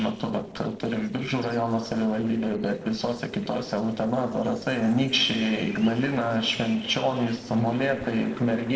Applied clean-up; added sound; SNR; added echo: neural separator model SepFormer DNS4.